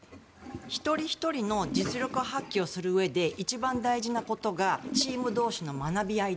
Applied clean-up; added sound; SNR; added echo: none; Toilet flush; 11 dB; none.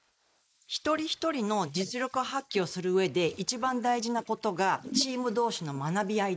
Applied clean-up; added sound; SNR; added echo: neural mask model Resemble Enhance denoiser.